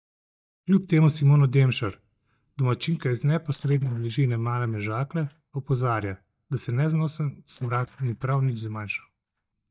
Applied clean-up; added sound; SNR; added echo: neural mask model DeepFilterNet 3.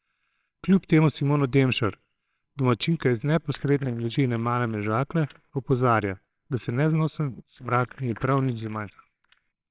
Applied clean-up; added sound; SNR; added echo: neural separator model SepFormer WHAMR!.